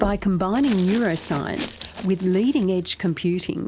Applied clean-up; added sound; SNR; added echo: none; Glass + Knock; 13 dB; none.